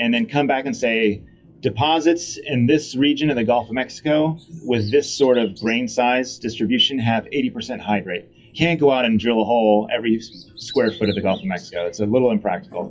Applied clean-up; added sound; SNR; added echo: classical method WPE with log-MMSE.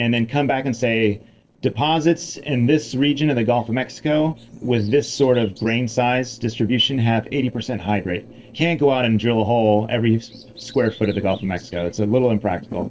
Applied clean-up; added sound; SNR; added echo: neural separator model SepFormer DNS4.